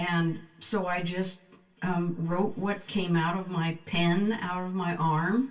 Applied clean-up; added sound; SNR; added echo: none; none; none; reverberation time 0.2 s.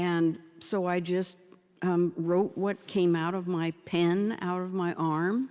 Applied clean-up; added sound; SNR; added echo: none; none; none; none.